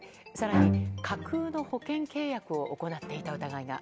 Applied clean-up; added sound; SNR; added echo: none; Bowed string instrument; -4 dB; none.